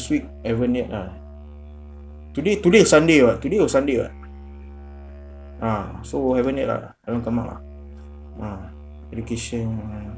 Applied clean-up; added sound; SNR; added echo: none; Musical instrument; 16 dB; none.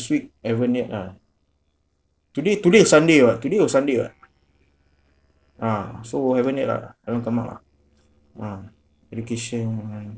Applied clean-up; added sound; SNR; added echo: neural separator model SepFormer DNS4.